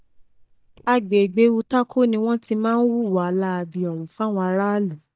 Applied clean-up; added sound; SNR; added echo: neural mask model DeepFilterNet 3.